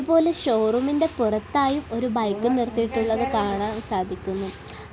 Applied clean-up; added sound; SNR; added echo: none; none; none; none.